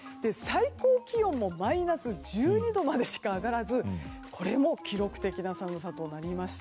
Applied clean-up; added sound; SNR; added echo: none; Wind instrument, woodwind instrument; 19 dB; none.